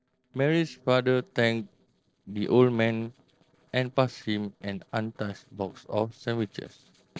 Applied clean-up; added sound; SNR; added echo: neural separator model SepFormer DNS4.